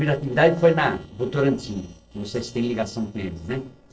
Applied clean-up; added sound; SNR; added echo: neural separator model SepFormer DNS4.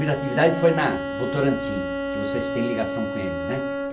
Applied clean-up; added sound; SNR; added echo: none; Bowed string instrument; 3 dB; none.